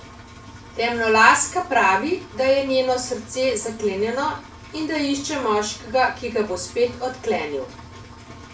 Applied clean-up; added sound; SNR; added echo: none; Engine; 18 dB; reverberation time 0.3 s.